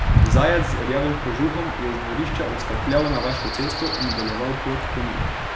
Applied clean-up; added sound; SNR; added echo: none; Stream / Chirp, tweet / Wind; -2 dB; none.